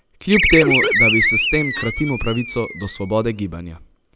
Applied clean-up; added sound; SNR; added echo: none; Animal; -1 dB; none.